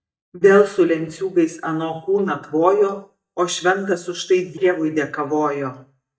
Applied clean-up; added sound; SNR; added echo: neural mask model DeepFilterNet 3.